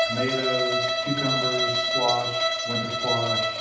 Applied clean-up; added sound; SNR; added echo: none; Bowed string instrument; -4 dB; reverberation time 0.8 s.